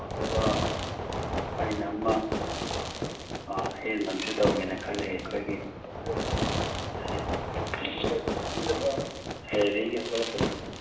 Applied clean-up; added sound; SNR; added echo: none; Fireworks; 0 dB; reverberation time 1.1 s.